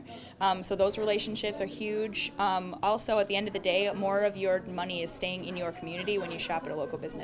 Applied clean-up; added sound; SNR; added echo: none; none; none; none.